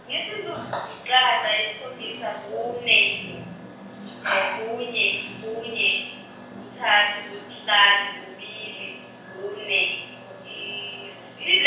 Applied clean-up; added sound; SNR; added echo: none; none; none; reverberation time 0.7 s.